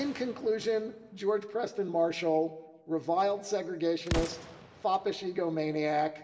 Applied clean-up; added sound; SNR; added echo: none; Explosion; 13 dB; reverberation time 0.9 s.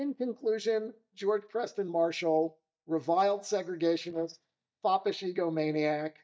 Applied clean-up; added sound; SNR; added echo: neural mask model DeepFilterNet 3.